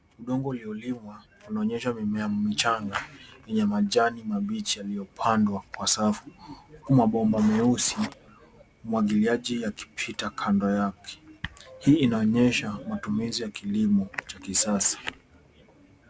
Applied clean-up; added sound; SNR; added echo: none; Writing; 15 dB; none.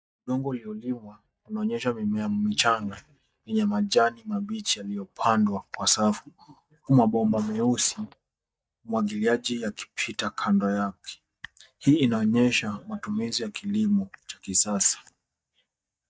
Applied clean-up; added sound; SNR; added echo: neural mask model DeepFilterNet 3.